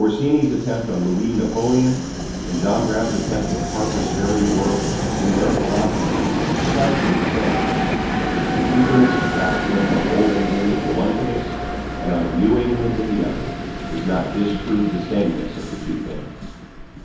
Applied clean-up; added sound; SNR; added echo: none; Train; 2 dB; reverberation time 2.2 s.